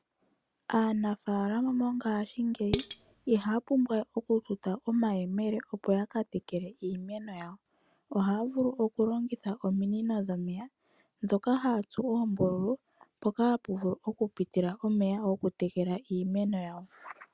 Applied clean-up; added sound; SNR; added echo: none; Dishes, pots, and pans; 5 dB; none.